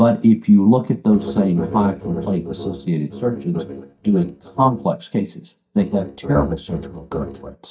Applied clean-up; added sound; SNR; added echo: neural mask model DeepFilterNet 3.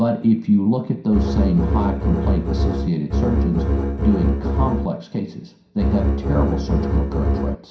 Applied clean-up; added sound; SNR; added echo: none; Bowed string instrument; -2 dB; reverberation time 0.5 s.